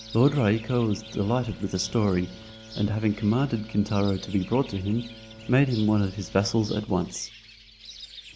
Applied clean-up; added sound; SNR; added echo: none; Bowed string instrument + Bird; 18 dB; none.